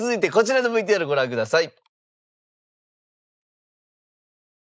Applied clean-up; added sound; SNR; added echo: neural mask model Resemble Enhance denoiser.